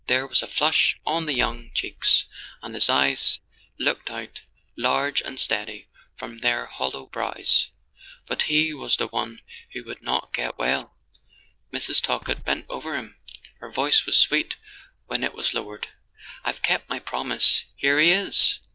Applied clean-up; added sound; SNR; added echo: neural diffusion model UNIVERSE++.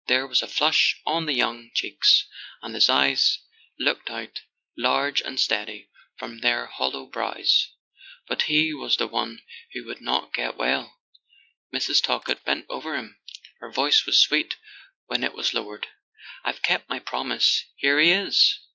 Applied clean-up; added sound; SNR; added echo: neural mask model Resemble Enhance denoiser.